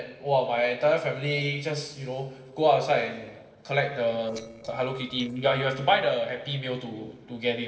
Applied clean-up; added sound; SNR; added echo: neural separator model SepFormer DNS4.